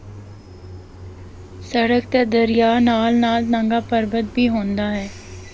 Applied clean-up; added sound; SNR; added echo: none; Train + Bowed string instrument; 16 dB; none.